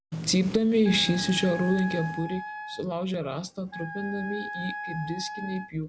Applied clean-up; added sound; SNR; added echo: none; Wind instrument, woodwind instrument; 10 dB; none.